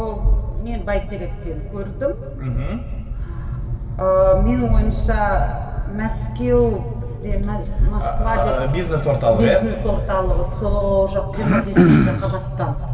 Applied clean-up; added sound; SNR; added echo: none; Cough; -2 dB; reverberation time 2.5 s.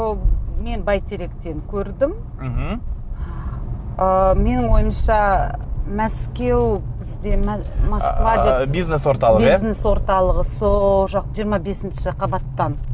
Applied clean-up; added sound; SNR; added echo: none; none; none; none.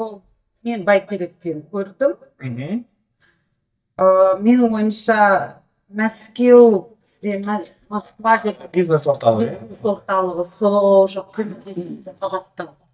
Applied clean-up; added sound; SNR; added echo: neural mask model DeepFilterNet 3.